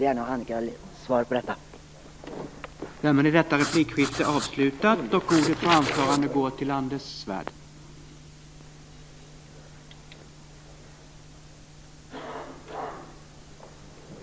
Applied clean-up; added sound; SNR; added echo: none; Writing; 6 dB; none.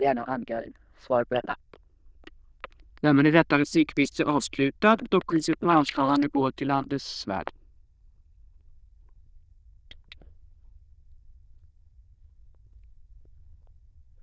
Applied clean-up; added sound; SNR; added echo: neural diffusion model UNIVERSE++.